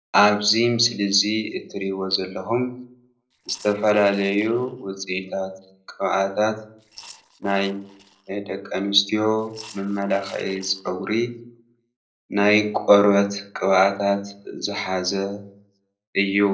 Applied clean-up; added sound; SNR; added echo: neural separator model SepFormer DNS4.